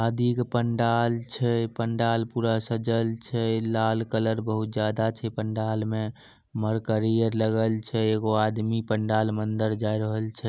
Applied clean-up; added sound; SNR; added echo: none; none; none; none.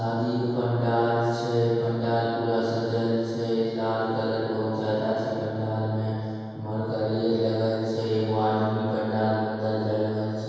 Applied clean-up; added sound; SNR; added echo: none; none; none; reverberation time 2.2 s.